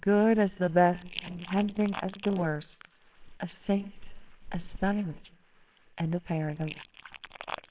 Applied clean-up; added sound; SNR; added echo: neural separator model SepFormer WHAMR!.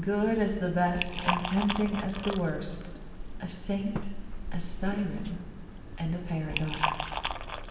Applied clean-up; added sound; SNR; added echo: none; Liquid; 3 dB; reverberation time 1.4 s.